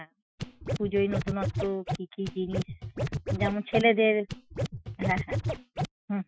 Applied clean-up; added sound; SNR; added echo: classical method Wiener filter.